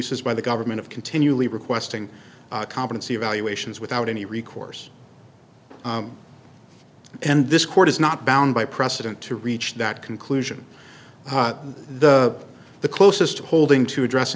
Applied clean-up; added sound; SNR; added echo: none; none; none; none.